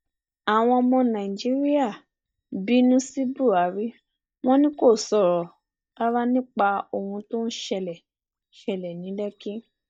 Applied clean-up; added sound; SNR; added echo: neural mask model DeepFilterNet 3.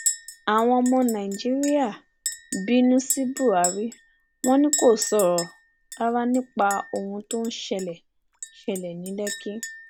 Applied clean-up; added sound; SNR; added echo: none; Chink, clink; 11 dB; none.